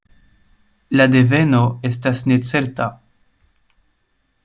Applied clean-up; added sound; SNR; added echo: none; none; none; none.